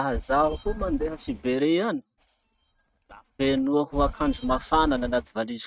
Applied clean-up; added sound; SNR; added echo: neural mask model RNNoise.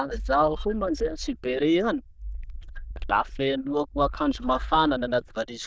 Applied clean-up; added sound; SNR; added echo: neural diffusion model UNIVERSE++.